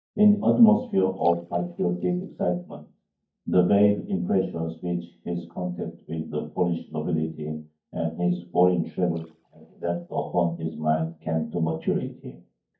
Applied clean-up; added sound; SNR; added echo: neural mask model DeepFilterNet 3.